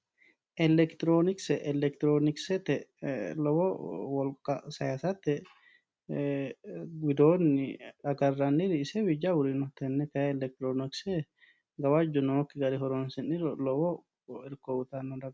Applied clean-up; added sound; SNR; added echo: none; none; none; none.